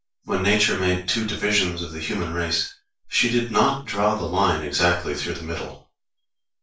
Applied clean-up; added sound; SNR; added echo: none; none; none; reverberation time 0.3 s.